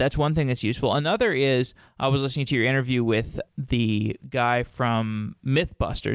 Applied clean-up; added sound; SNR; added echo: none; none; none; none.